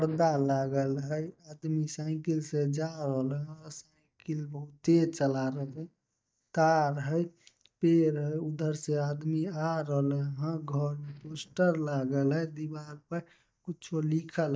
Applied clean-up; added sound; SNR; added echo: neural mask model DeepFilterNet 3.